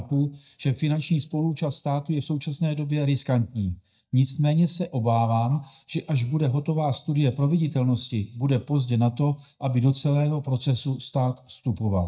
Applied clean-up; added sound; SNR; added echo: neural mask model DeepFilterNet 3.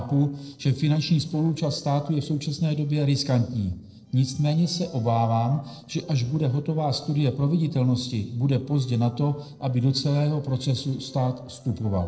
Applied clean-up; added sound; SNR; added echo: neural separator model SepFormer DNS4.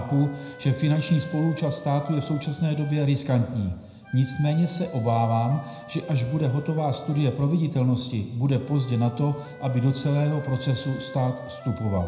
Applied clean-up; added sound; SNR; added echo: none; Wind instrument, woodwind instrument; 18 dB; reverberation time 0.7 s.